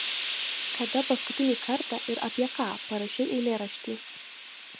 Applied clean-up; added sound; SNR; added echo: none; Hiss; 5 dB; none.